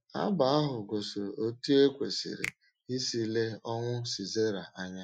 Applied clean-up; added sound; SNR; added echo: classical method Wiener filter.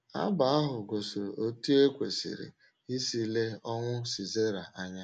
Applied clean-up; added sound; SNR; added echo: none; none; none; none.